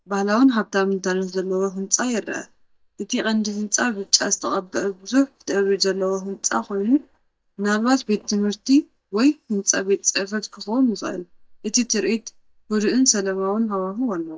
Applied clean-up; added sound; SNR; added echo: neural mask model DeepFilterNet 3.